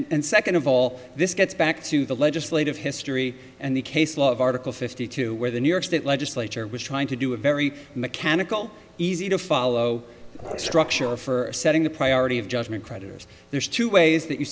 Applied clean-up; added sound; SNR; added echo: none; Dog; 12 dB; none.